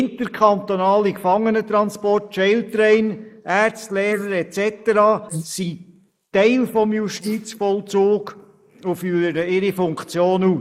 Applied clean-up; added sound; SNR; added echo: neural mask model Resemble Enhance denoiser.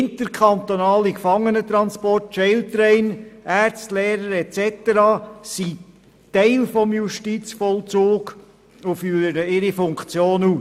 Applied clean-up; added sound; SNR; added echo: none; none; none; none.